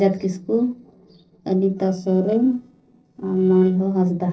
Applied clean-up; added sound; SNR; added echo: neural separator model SepFormer DNS4.